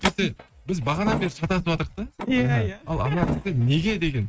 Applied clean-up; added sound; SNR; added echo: neural mask model RNNoise.